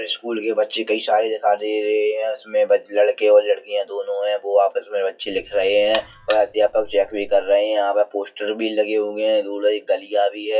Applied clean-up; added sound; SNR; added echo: classical method WPE with log-MMSE.